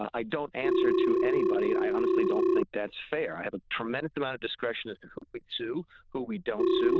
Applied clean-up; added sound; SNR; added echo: neural diffusion model UNIVERSE++.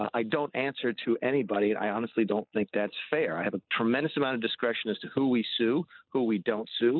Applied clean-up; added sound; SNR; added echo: neural mask model Resemble Enhance denoiser.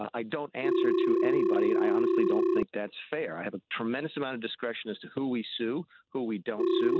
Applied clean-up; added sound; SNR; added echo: none; Telephone; -4 dB; none.